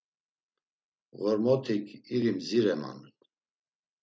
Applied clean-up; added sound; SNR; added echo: none; none; none; none.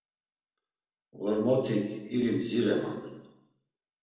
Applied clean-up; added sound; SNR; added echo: none; none; none; reverberation time 0.9 s.